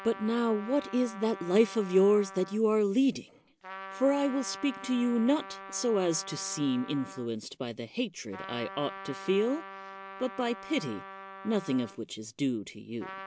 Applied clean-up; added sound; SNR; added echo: none; Trumpet; 15 dB; none.